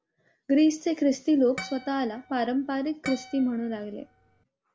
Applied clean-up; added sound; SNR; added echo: none; Harp; 17 dB; none.